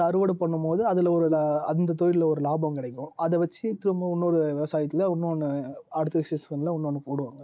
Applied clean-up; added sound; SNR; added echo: neural mask model Resemble Enhance denoiser.